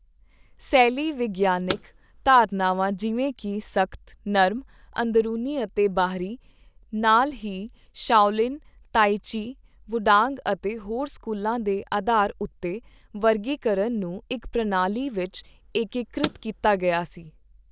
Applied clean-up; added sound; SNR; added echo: none; Car; 16 dB; none.